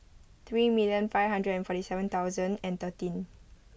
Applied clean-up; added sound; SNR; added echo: none; none; none; none.